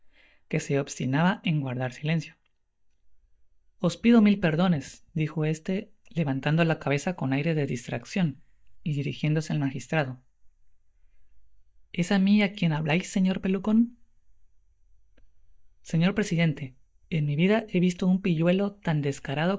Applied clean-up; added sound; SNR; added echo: neural mask model DeepFilterNet 3.